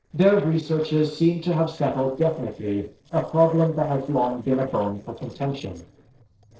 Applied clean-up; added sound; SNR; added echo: neural separator model SepFormer DNS4.